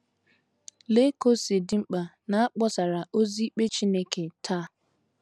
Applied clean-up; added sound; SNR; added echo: none; none; none; none.